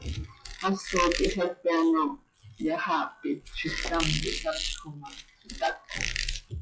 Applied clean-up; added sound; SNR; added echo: classical method log-MMSE.